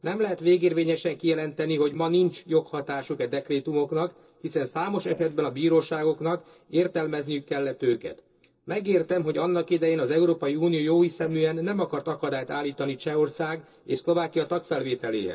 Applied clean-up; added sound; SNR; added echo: neural separator model SepFormer DNS4.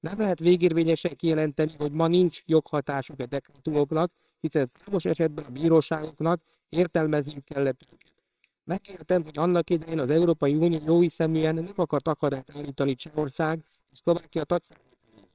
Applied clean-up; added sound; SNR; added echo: neural separator model SepFormer WHAMR!.